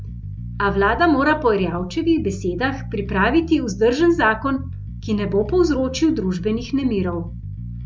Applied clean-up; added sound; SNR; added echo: none; Bass guitar; 11 dB; none.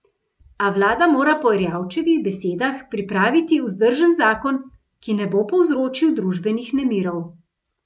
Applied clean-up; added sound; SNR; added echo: none; none; none; none.